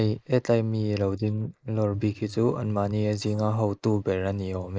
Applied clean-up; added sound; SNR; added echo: neural mask model Resemble Enhance denoiser.